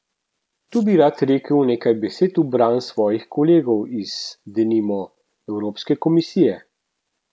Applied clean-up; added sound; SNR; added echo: none; none; none; none.